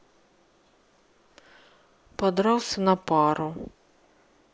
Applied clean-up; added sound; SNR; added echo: none; none; none; none.